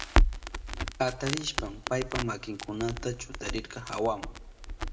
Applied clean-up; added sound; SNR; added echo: none; Crackle; -3 dB; reverberation time 0.7 s.